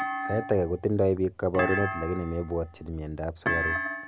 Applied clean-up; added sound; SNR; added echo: none; Thump, thud; 5 dB; none.